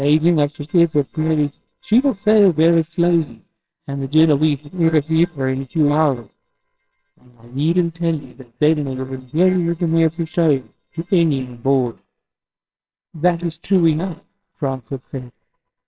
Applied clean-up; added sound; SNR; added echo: neural separator model SepFormer WHAMR!.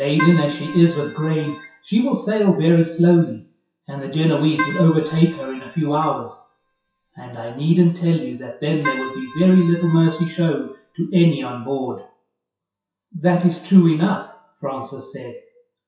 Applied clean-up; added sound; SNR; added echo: classical method WPE with log-MMSE.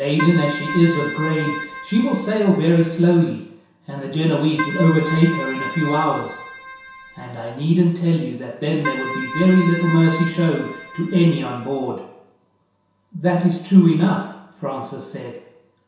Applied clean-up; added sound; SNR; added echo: none; Keyboard (musical); 10 dB; reverberation time 0.7 s.